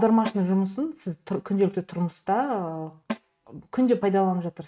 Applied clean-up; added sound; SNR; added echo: neural mask model RNNoise.